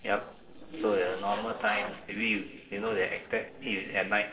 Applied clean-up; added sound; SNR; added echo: neural separator model SepFormer DNS4.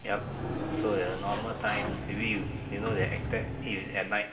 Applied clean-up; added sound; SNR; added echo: none; Sliding door; 2 dB; reverberation time 2.3 s.